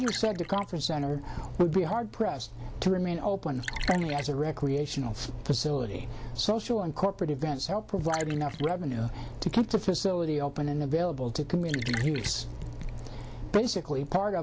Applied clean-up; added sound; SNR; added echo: none; Raindrop / Drip + Liquid; 14 dB; none.